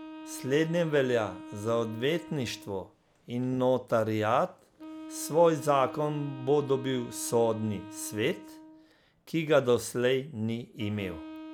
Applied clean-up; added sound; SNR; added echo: none; Wind instrument, woodwind instrument; 16 dB; none.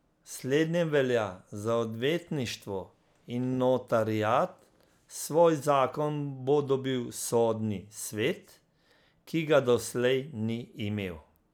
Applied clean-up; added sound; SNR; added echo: none; none; none; none.